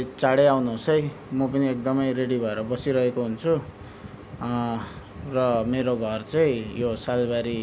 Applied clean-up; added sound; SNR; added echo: none; none; none; none.